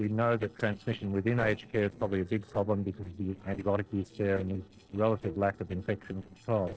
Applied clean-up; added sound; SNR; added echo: neural separator model SepFormer DNS4.